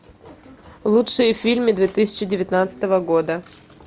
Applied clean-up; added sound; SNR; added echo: none; none; none; none.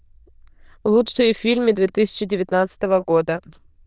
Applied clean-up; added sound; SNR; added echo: neural diffusion model UNIVERSE++.